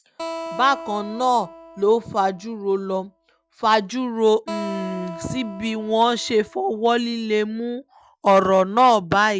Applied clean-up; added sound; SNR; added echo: none; Acoustic guitar; 15 dB; none.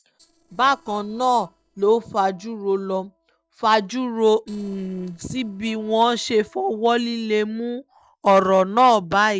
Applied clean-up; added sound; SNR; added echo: neural separator model SepFormer DNS4.